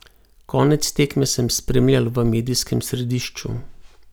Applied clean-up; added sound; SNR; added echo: none; none; none; none.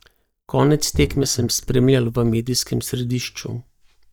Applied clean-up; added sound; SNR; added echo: neural mask model DeepFilterNet 3.